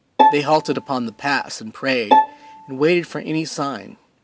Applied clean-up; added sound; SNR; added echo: none; Bowed string instrument; -2 dB; none.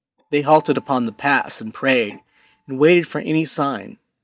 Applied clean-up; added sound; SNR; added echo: neural mask model DeepFilterNet 3.